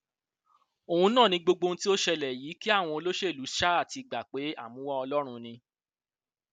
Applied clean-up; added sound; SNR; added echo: none; none; none; none.